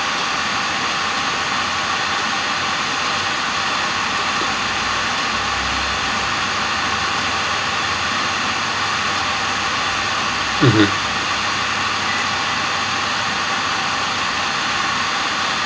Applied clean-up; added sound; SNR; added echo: none; none; none; none.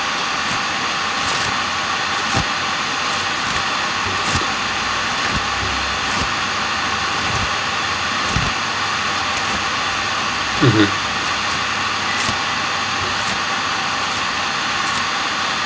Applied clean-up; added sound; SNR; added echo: none; Bowed string instrument + Tearing; 12 dB; none.